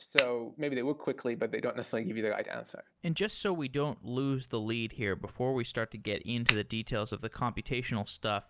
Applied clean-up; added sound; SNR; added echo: none; Finger snapping; -5 dB; none.